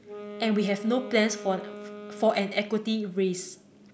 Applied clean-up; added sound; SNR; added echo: none; Wind instrument, woodwind instrument; 14 dB; none.